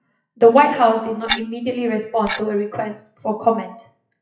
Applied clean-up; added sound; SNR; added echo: classical method WPE with log-MMSE.